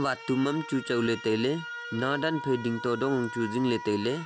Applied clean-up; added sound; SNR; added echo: none; Alarm; 12 dB; none.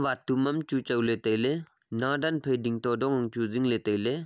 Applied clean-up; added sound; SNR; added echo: none; none; none; none.